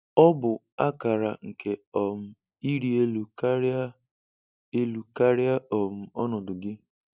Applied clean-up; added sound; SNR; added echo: none; none; none; none.